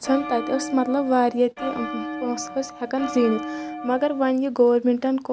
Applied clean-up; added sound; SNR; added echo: none; Bell; 9 dB; none.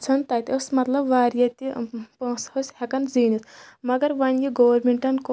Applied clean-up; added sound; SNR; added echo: none; none; none; none.